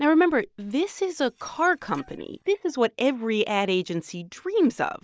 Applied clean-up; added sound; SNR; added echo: neural mask model DeepFilterNet 3.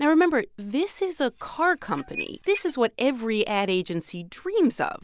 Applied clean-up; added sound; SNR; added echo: none; Squeak / Dishes, pots, and pans; 7 dB; none.